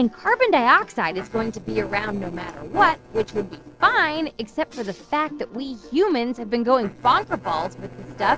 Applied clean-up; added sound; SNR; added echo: neural separator model SepFormer DNS4.